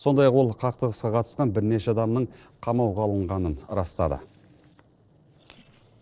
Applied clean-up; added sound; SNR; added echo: neural separator model SepFormer DNS4.